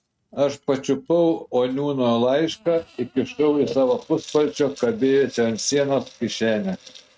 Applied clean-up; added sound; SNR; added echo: neural mask model RNNoise.